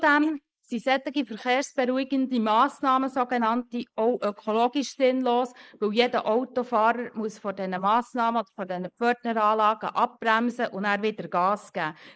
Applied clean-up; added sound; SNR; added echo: neural mask model Resemble Enhance denoiser.